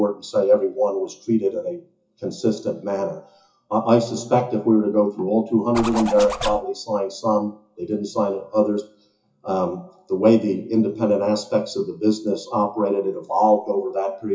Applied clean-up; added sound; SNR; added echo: classical method WPE with log-MMSE.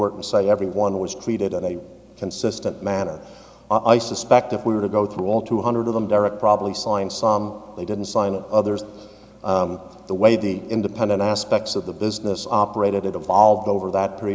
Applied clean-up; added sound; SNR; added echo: none; none; none; none.